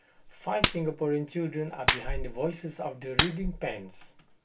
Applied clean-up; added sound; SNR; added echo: none; Clapping; 0 dB; reverberation time 0.2 s.